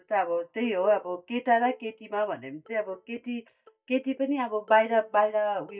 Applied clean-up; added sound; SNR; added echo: neural mask model DeepFilterNet 3.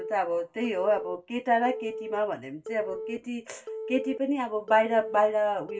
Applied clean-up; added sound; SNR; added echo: none; Telephone; 11 dB; reverberation time 0.2 s.